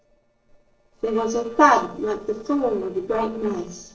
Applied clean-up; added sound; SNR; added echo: neural separator model SepFormer DNS4.